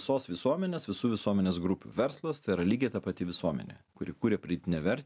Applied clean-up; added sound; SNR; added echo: none; none; none; none.